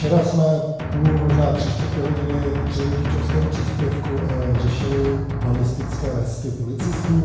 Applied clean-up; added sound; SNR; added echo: none; Drum; 3 dB; reverberation time 0.9 s.